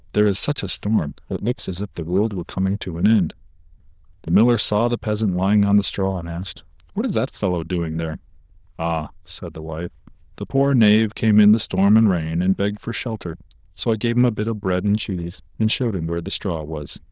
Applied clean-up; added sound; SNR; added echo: neural diffusion model UNIVERSE++.